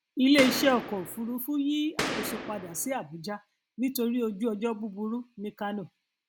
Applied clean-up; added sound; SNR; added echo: none; Boom; 5 dB; none.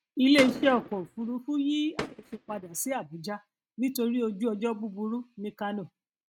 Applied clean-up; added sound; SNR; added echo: neural mask model RNNoise.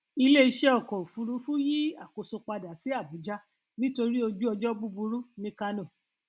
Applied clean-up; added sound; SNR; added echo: none; none; none; none.